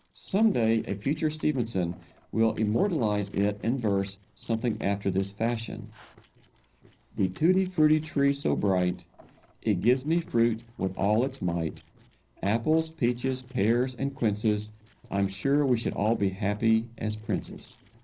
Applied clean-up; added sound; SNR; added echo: neural separator model SepFormer DNS4.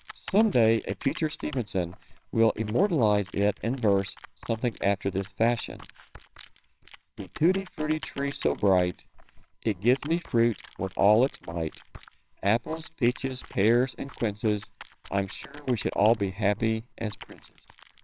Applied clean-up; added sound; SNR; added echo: neural separator model SepFormer WHAMR!.